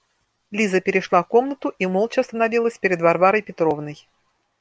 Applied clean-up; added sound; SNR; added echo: none; none; none; none.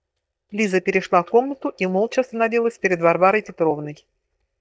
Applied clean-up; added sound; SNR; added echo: neural mask model DeepFilterNet 3.